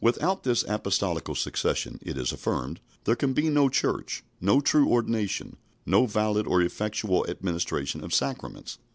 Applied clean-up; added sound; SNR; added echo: none; none; none; none.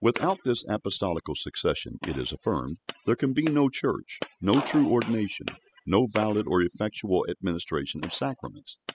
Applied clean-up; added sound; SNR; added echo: classical method spectral subtraction.